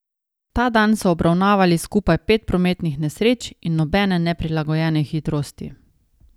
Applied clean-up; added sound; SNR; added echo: none; none; none; none.